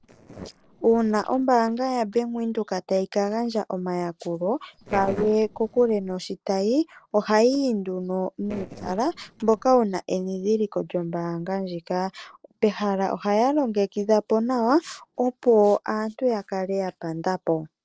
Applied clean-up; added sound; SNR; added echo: neural separator model SepFormer DNS4.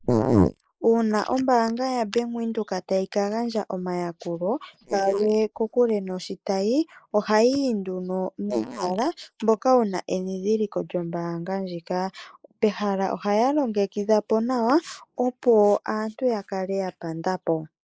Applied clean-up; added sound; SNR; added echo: neural mask model Resemble Enhance denoiser.